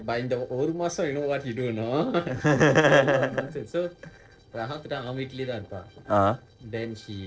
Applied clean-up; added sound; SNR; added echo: neural separator model SepFormer DNS4.